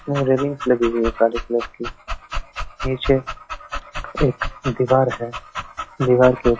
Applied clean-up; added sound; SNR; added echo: classical method log-MMSE.